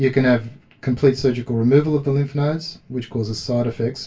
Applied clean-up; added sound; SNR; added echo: none; none; none; reverberation time 0.2 s.